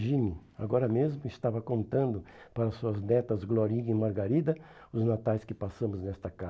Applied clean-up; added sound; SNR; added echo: none; none; none; none.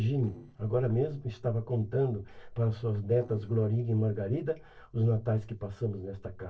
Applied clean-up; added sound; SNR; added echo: neural separator model SepFormer DNS4.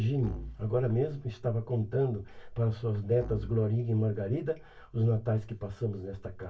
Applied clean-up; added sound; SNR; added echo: none; Musical instrument; 17 dB; reverberation time 0.1 s.